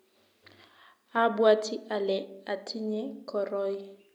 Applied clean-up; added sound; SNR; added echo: none; none; none; none.